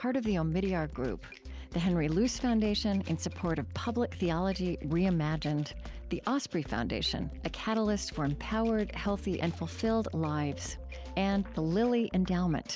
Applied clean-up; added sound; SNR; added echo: none; none; none; none.